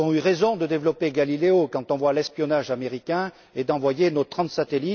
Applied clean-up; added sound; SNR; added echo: none; none; none; none.